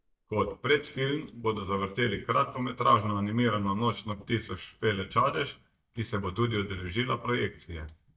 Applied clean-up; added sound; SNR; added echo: neural mask model DeepFilterNet 3.